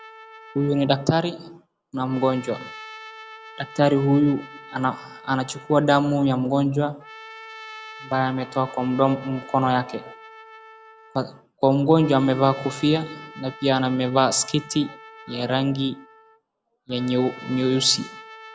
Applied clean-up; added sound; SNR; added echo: none; Trumpet; 19 dB; none.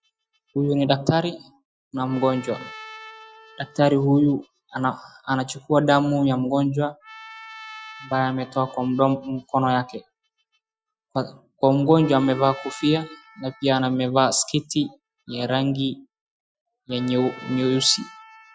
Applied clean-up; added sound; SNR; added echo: classical method Wiener filter.